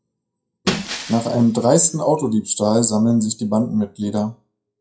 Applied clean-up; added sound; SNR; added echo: classical method WPE with log-MMSE.